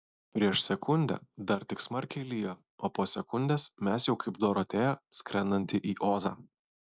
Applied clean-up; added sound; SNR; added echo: none; none; none; none.